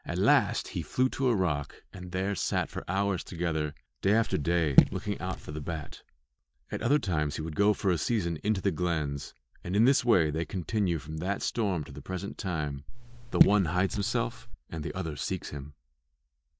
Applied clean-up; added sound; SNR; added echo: neural mask model DeepFilterNet 3.